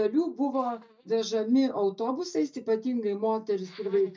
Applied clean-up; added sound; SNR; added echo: neural mask model DeepFilterNet 3.